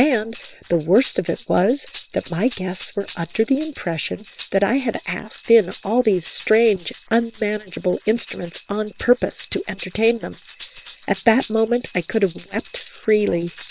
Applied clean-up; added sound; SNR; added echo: neural separator model SepFormer WHAM!.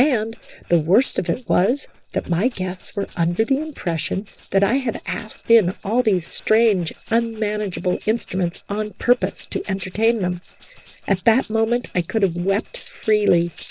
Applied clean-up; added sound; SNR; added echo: neural separator model SepFormer DNS4.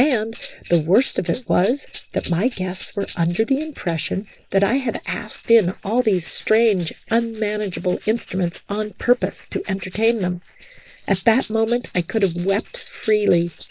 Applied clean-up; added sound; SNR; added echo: neural mask model Resemble Enhance denoiser.